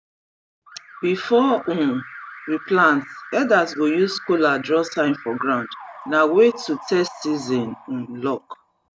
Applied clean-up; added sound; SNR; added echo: none; Alarm; 18 dB; none.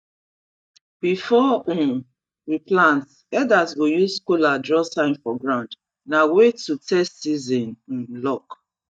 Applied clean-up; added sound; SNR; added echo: neural mask model DeepFilterNet 3.